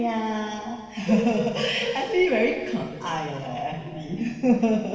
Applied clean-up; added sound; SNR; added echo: none; none; none; reverberation time 2.1 s.